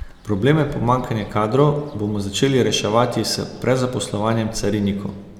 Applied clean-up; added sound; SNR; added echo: none; Bird; 20 dB; none.